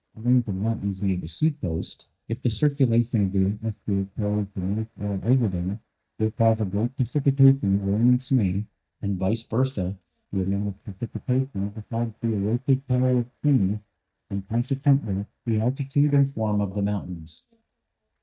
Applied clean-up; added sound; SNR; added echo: neural mask model DeepFilterNet 3.